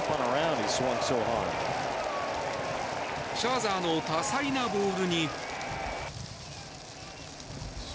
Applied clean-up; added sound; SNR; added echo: none; Rain; 12 dB; none.